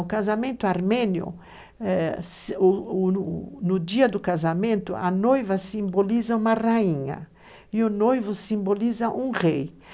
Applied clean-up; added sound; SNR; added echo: none; none; none; none.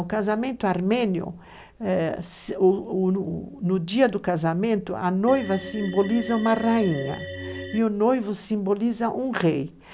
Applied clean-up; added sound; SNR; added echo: none; Organ; 11 dB; none.